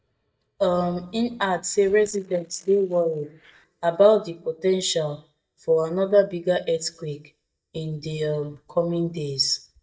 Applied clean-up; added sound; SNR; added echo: neural mask model DeepFilterNet 3.